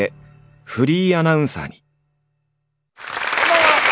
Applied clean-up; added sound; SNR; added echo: none; none; none; none.